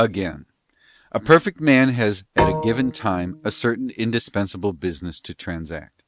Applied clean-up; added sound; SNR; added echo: neural mask model RNNoise.